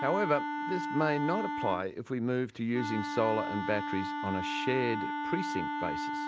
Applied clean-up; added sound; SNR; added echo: none; Wind instrument, woodwind instrument; 3 dB; none.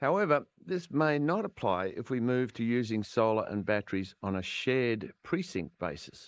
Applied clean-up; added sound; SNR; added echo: neural mask model Resemble Enhance denoiser.